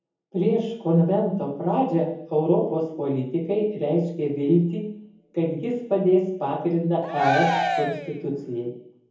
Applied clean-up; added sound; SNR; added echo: none; Cheering; 2 dB; reverberation time 0.7 s.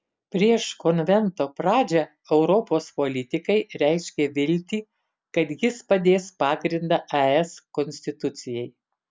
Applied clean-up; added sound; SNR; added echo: none; none; none; none.